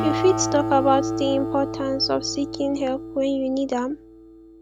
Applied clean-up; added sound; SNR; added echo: none; Acoustic guitar; 5 dB; none.